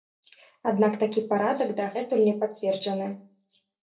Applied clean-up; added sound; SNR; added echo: none; none; none; reverberation time 0.3 s.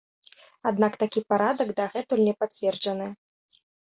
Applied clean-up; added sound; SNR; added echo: none; none; none; none.